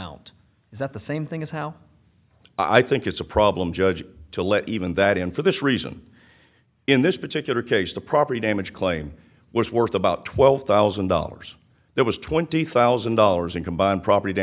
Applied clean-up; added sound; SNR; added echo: none; none; none; none.